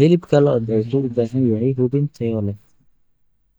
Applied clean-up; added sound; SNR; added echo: neural mask model DeepFilterNet 3.